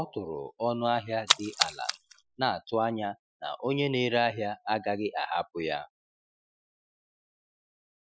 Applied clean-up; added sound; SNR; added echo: classical method Wiener filter.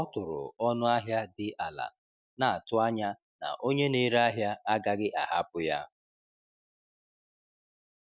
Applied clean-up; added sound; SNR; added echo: none; none; none; none.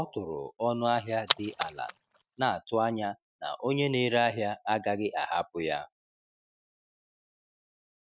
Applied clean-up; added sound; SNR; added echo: neural mask model RNNoise.